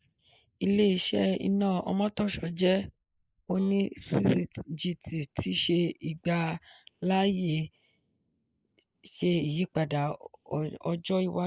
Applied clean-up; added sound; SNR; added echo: neural mask model Resemble Enhance denoiser.